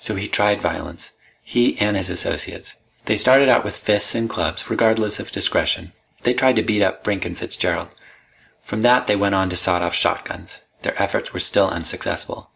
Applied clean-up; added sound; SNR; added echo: none; none; none; none.